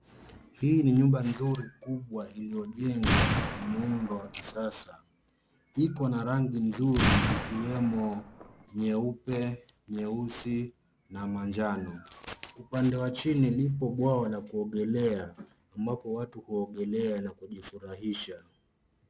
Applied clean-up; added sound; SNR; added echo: none; Explosion; -1 dB; none.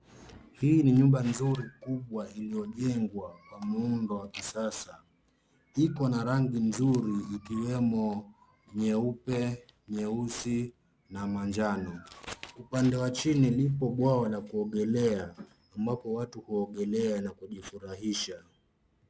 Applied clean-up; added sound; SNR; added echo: none; none; none; none.